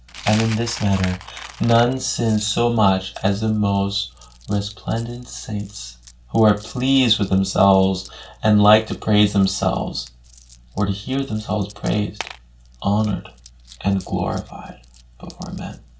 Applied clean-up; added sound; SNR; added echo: none; Coin (dropping); 20 dB; reverberation time 0.2 s.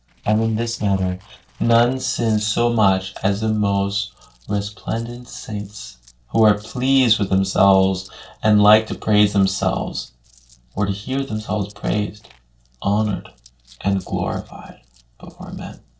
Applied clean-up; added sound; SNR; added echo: neural separator model SepFormer DNS4.